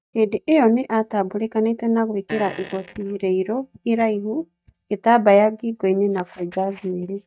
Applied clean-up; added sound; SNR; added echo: neural mask model DeepFilterNet 3.